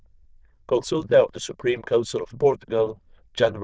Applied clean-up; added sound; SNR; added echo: neural diffusion model UNIVERSE++.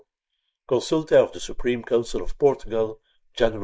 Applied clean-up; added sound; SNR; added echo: neural mask model Resemble Enhance denoiser.